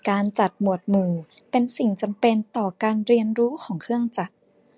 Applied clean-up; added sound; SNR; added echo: none; none; none; none.